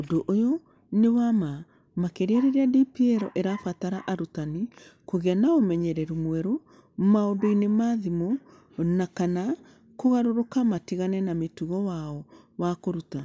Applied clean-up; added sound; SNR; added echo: none; none; none; none.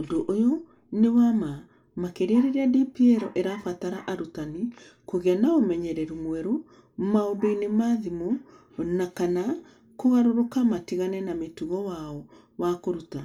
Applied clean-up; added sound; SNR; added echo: none; none; none; reverberation time 0.2 s.